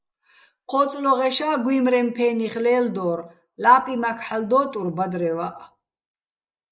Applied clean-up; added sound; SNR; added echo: neural mask model Resemble Enhance denoiser.